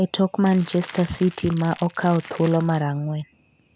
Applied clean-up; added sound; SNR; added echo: none; Crackle; 19 dB; none.